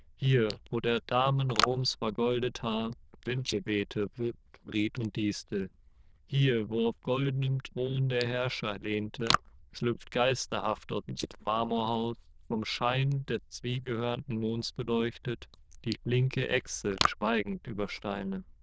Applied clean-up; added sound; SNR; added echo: neural diffusion model UNIVERSE++.